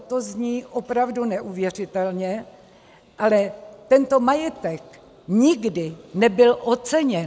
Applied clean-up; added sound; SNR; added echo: none; none; none; none.